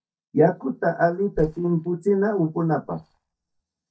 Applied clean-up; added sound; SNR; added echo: neural mask model DeepFilterNet 3.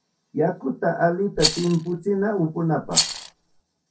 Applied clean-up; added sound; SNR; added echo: none; Rattle; 3 dB; reverberation time 0.3 s.